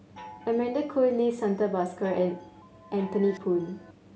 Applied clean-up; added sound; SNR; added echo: none; Chime; 20 dB; none.